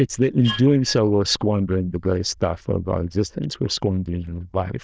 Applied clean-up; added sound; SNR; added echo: neural diffusion model UNIVERSE++.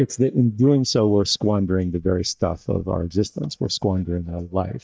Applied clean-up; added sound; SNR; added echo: neural mask model DeepFilterNet 3.